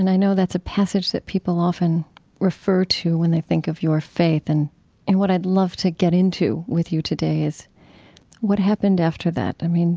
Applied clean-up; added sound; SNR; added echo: none; none; none; none.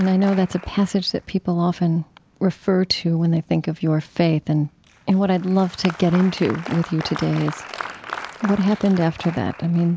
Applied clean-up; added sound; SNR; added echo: none; Applause; 16 dB; none.